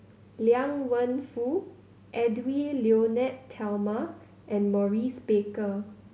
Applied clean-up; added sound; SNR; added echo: none; none; none; none.